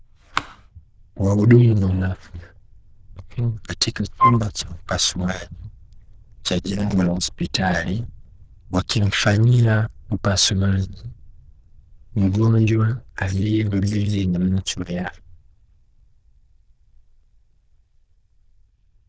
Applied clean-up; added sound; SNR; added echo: neural diffusion model UNIVERSE++.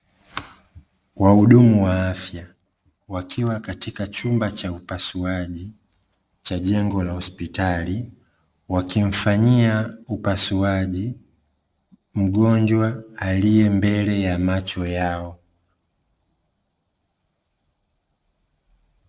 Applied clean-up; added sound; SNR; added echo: neural separator model SepFormer DNS4.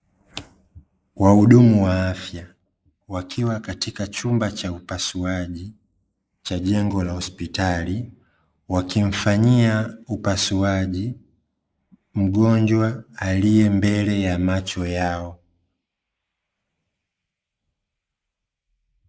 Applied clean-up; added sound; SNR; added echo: neural mask model Resemble Enhance denoiser.